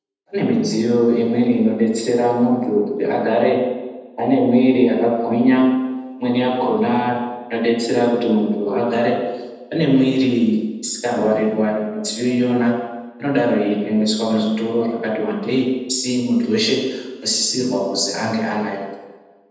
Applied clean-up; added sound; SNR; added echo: none; none; none; reverberation time 1.0 s.